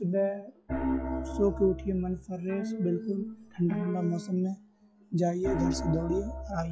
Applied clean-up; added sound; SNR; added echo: classical method log-MMSE.